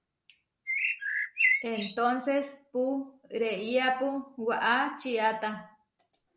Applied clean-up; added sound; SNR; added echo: none; Bird; -1 dB; none.